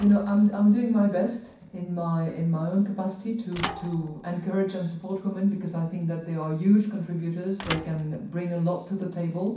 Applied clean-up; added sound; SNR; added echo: none; Thump, thud / Bicycle; 16 dB; reverberation time 0.6 s.